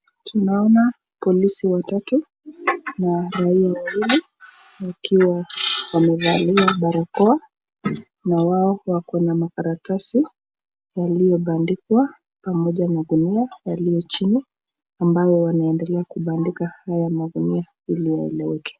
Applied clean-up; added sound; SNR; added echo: none; none; none; none.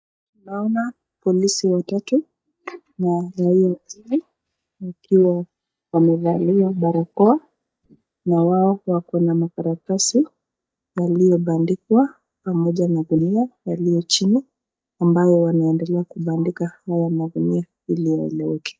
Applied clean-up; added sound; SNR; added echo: neural mask model DeepFilterNet 3.